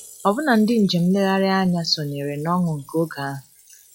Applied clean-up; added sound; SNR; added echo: classical method log-MMSE.